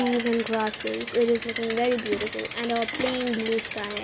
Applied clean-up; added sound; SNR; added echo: none; Bicycle; 2 dB; none.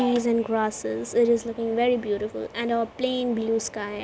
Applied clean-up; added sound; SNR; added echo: none; none; none; none.